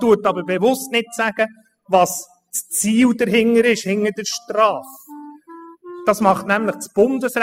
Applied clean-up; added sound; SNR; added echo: classical method spectral subtraction.